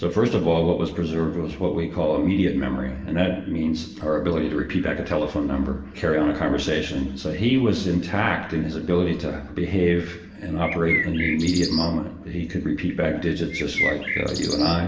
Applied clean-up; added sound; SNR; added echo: none; Bird; 5 dB; reverberation time 0.8 s.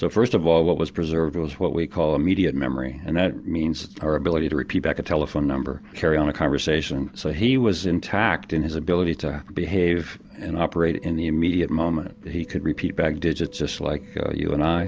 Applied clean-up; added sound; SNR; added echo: none; none; none; none.